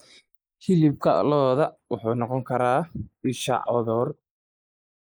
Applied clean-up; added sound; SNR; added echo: neural mask model Resemble Enhance denoiser.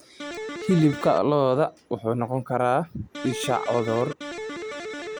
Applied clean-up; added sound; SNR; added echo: none; Electric guitar; 9 dB; none.